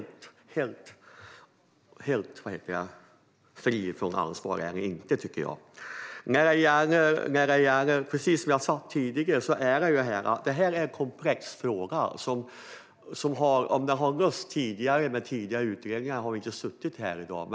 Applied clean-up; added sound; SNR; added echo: none; none; none; none.